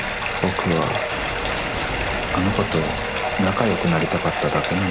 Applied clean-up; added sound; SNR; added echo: none; Bathtub (filling or washing); 2 dB; none.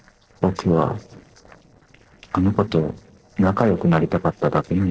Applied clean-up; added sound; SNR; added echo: neural separator model SepFormer DNS4.